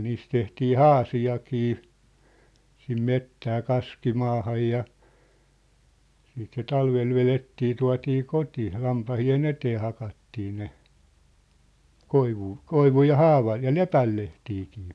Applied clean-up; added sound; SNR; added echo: none; none; none; none.